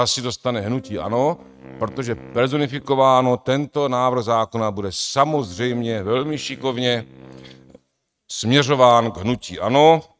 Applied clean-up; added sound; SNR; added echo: neural mask model RNNoise.